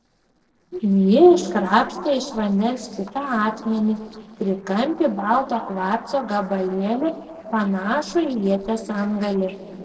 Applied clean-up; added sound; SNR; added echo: neural separator model SepFormer DNS4.